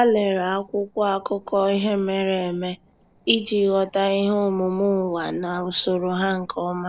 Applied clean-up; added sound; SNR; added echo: neural separator model SepFormer DNS4.